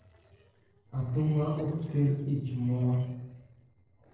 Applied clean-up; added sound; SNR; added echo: neural separator model SepFormer DNS4.